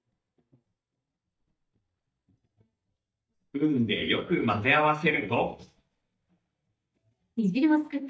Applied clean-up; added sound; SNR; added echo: neural mask model DeepFilterNet 3.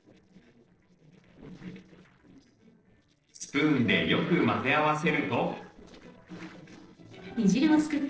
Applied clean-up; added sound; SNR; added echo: neural separator model SepFormer DNS4.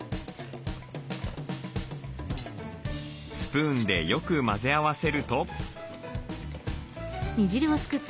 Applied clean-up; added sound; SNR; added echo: none; none; none; none.